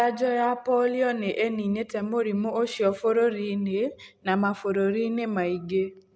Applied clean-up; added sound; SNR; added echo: none; none; none; none.